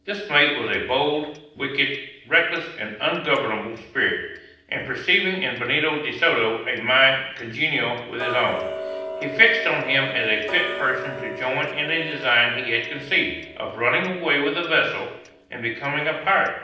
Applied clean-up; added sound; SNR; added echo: neural separator model SepFormer DNS4.